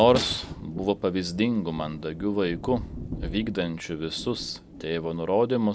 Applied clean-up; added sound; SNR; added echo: none; Thunder + Snare drum; 12 dB; none.